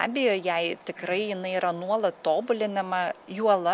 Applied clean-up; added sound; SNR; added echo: none; none; none; none.